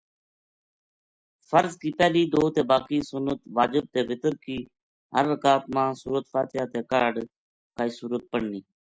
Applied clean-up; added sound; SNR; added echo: none; none; none; none.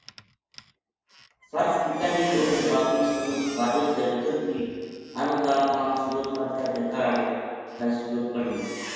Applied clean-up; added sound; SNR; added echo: none; Squeak; 16 dB; reverberation time 1.9 s.